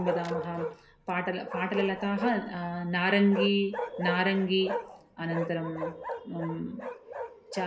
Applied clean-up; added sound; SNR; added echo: none; Bark; 7 dB; reverberation time 0.3 s.